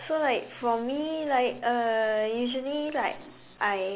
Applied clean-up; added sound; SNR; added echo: none; none; none; none.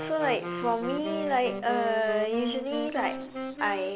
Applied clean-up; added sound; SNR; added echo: none; Wind instrument, woodwind instrument; 6 dB; none.